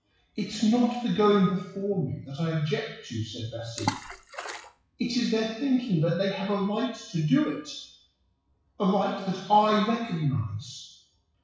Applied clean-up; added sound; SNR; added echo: classical method WPE with log-MMSE.